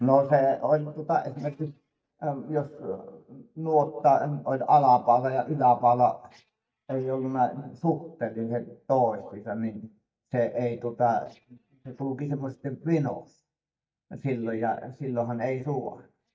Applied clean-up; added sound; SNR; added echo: neural mask model DeepFilterNet 3.